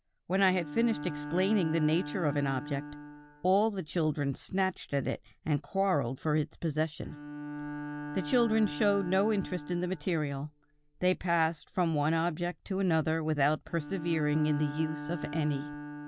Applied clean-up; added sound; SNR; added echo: none; Bowed string instrument; 12 dB; none.